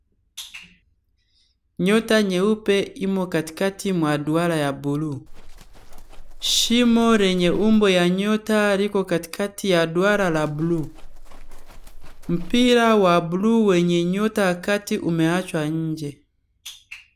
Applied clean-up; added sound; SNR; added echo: none; Livestock, farm animals, working animals; 11 dB; none.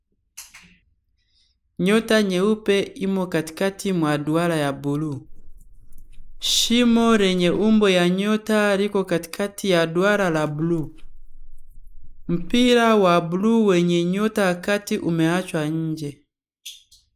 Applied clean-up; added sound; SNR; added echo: neural mask model Resemble Enhance denoiser.